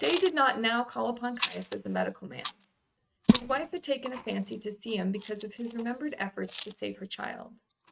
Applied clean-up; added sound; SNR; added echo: neural mask model RNNoise.